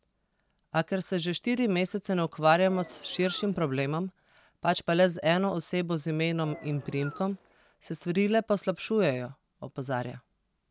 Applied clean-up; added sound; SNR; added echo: none; Engine; 19 dB; none.